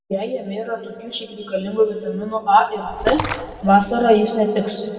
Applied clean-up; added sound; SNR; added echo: none; Splash, splatter; 9 dB; reverberation time 2.2 s.